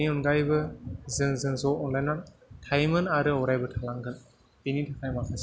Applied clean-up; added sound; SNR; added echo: none; none; none; none.